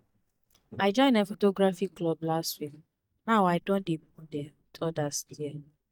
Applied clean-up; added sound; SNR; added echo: neural mask model DeepFilterNet 3.